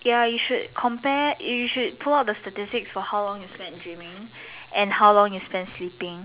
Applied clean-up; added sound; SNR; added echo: none; none; none; none.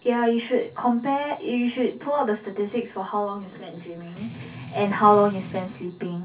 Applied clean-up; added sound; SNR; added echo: none; Strum; 13 dB; reverberation time 0.3 s.